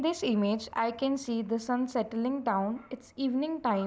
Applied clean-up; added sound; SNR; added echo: none; none; none; none.